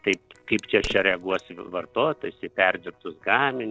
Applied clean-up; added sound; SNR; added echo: neural separator model SepFormer DNS4.